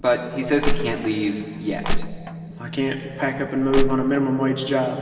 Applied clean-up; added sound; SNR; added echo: none; Crushing; -1 dB; reverberation time 2.7 s.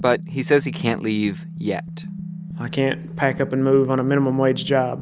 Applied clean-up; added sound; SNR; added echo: none; none; none; none.